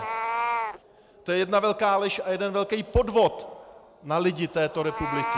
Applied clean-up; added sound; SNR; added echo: none; Meow; 8 dB; none.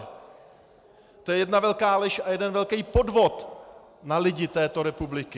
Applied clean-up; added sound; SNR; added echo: none; none; none; none.